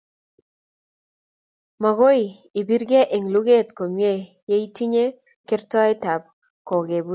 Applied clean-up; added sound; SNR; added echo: none; none; none; none.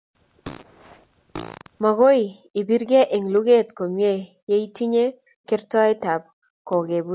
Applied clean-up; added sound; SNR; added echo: none; Fart; 18 dB; none.